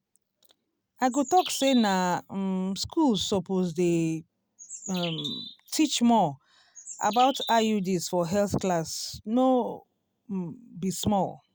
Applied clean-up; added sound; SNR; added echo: none; Bird; 11 dB; none.